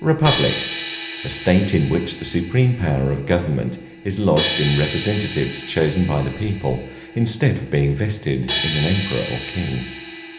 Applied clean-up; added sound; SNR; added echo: none; Crash cymbal; 9 dB; reverberation time 1.1 s.